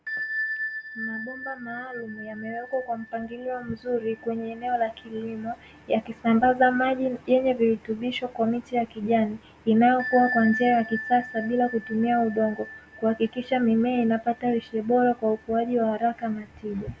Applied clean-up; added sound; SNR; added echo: none; Bell; 13 dB; none.